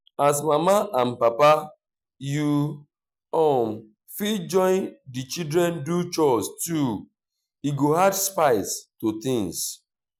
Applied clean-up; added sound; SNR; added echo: none; none; none; none.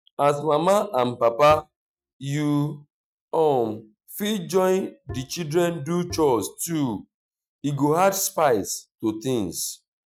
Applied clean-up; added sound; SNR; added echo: neural mask model RNNoise.